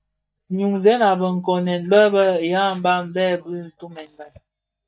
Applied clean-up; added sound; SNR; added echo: neural mask model DeepFilterNet 3.